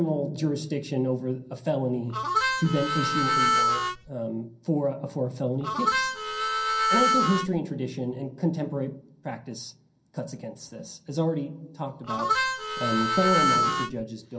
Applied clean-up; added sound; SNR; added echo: none; Harmonica; -4 dB; reverberation time 0.3 s.